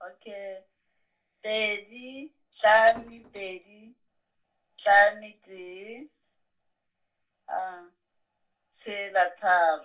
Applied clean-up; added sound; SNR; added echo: neural separator model SepFormer DNS4.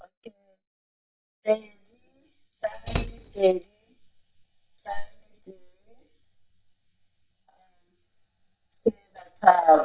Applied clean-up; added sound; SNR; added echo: neural mask model DeepFilterNet 3.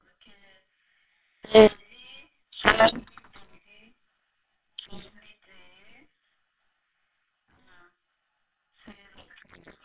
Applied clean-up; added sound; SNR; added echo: neural separator model SepFormer WHAMR!.